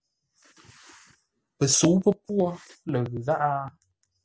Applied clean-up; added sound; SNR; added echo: none; none; none; none.